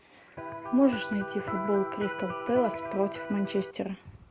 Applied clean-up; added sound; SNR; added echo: none; Electric guitar; 7 dB; none.